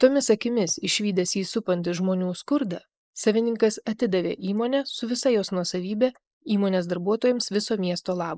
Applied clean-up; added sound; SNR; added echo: neural mask model Resemble Enhance denoiser.